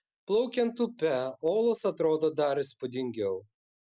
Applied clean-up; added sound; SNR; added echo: none; none; none; none.